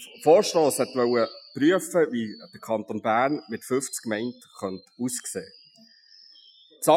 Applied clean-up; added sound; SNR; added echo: classical method Wiener filter.